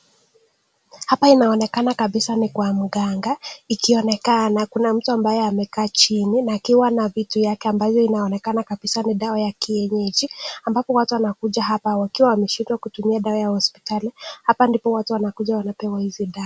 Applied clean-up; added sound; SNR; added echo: none; none; none; none.